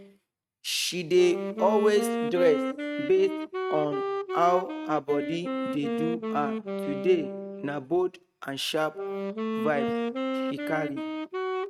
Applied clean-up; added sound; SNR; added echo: neural mask model RNNoise.